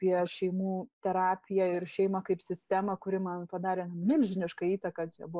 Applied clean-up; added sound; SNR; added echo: neural mask model Resemble Enhance denoiser.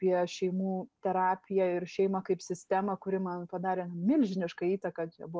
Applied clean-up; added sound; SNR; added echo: none; none; none; none.